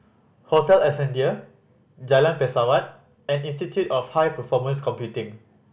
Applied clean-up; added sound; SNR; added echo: none; none; none; none.